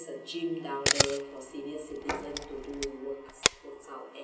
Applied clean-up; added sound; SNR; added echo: none; Camera; -4 dB; reverberation time 0.6 s.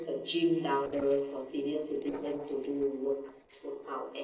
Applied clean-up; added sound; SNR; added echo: neural separator model SepFormer DNS4.